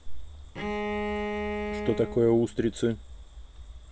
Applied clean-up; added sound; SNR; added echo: none; Bowed string instrument; 4 dB; none.